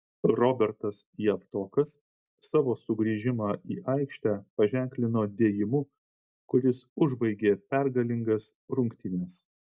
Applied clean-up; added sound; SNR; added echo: none; none; none; none.